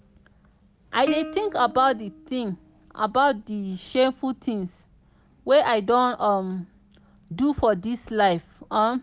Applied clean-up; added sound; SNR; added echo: none; Plucked string instrument; 12 dB; none.